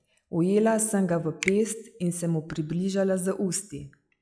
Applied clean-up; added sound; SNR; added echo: classical method log-MMSE.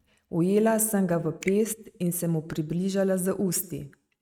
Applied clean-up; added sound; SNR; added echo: neural mask model RNNoise.